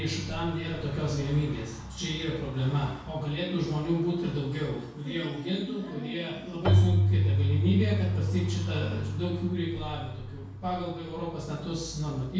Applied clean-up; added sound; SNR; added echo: none; Keyboard (musical); 0 dB; reverberation time 0.6 s.